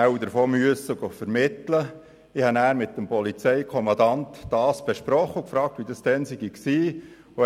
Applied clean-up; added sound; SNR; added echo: none; none; none; none.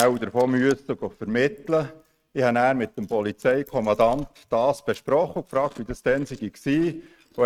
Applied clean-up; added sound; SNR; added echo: neural mask model RNNoise.